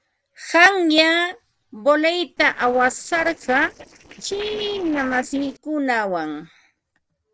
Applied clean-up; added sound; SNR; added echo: neural separator model SepFormer DNS4.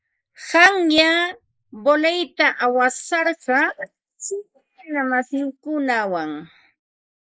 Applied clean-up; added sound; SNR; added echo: neural mask model Resemble Enhance denoiser.